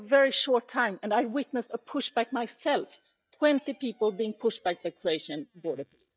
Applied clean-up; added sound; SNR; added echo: neural mask model DeepFilterNet 3.